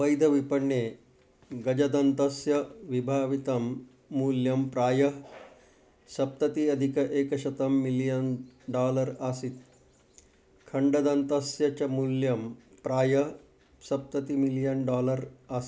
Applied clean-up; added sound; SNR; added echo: none; none; none; none.